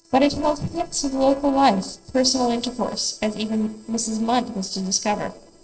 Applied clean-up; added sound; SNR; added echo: neural separator model SepFormer DNS4.